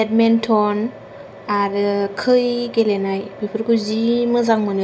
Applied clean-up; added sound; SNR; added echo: none; none; none; none.